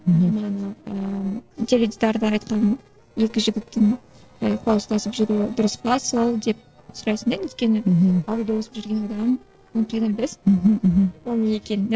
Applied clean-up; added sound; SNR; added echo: neural separator model SepFormer DNS4.